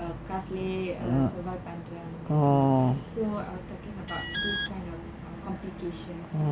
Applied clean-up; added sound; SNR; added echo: none; Alarm; 5 dB; none.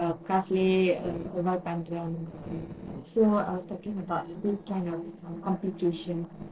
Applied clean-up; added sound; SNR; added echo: neural separator model SepFormer DNS4.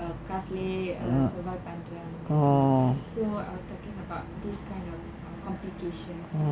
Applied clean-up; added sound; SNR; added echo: none; none; none; none.